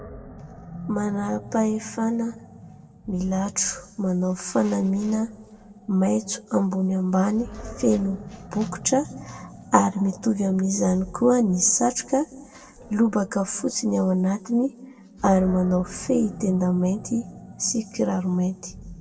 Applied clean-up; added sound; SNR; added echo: none; Animal; 18 dB; reverberation time 1.0 s.